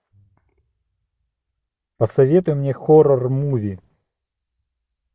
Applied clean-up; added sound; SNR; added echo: none; none; none; none.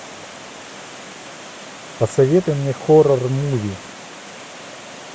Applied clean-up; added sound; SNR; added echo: none; Water; 15 dB; none.